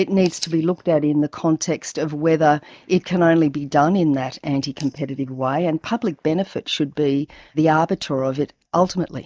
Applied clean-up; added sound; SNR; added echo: neural mask model DeepFilterNet 3.